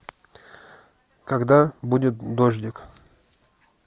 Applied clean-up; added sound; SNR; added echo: none; none; none; none.